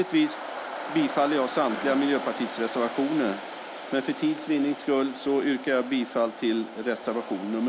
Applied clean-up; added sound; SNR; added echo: none; Waves, surf; 10 dB; none.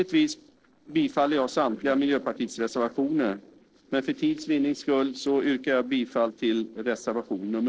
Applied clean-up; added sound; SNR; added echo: neural separator model SepFormer DNS4.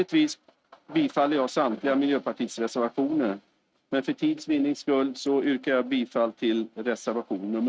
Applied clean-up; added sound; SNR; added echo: neural mask model RNNoise.